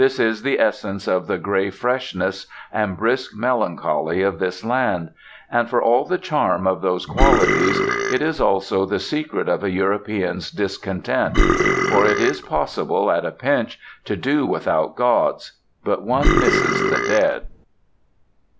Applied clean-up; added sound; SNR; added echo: none; Burping, eructation; -2 dB; none.